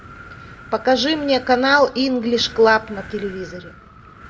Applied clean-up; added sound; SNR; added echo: none; Wind; 19 dB; reverberation time 0.4 s.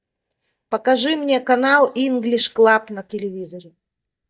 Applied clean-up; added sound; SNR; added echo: neural mask model DeepFilterNet 3.